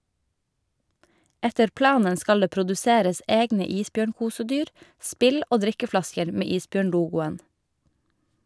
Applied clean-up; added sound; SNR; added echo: none; none; none; none.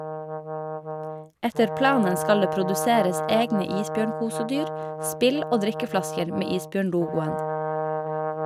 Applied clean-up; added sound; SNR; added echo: none; Brass instrument; 4 dB; none.